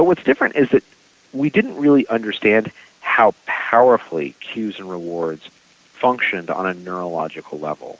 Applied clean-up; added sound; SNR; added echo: none; none; none; none.